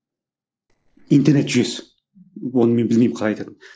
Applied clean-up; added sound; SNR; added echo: neural separator model SepFormer DNS4.